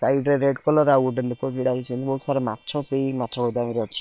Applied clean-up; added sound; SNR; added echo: neural separator model SepFormer WHAM!.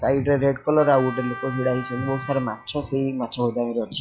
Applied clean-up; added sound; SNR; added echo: classical method log-MMSE.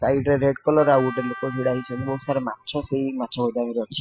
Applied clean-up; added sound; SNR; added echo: classical method spectral subtraction.